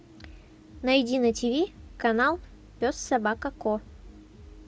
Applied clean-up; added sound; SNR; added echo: none; none; none; none.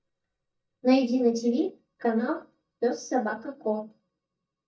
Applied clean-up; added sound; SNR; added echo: neural mask model DeepFilterNet 3.